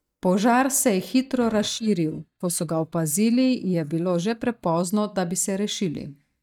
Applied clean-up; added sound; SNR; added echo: neural mask model DeepFilterNet 3.